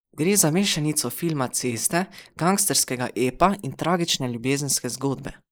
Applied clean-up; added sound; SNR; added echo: neural mask model Resemble Enhance denoiser.